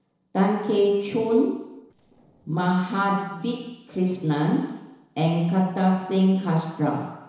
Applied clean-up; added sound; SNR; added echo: neural separator model SepFormer DNS4.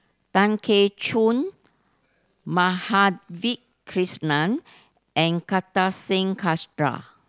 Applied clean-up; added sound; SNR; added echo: none; none; none; none.